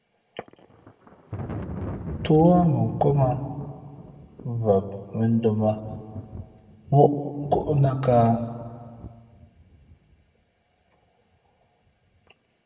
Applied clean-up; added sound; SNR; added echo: none; Thunder; 14 dB; reverberation time 1.6 s.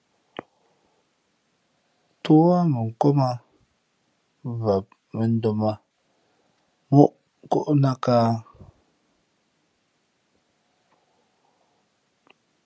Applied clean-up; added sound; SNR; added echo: none; none; none; none.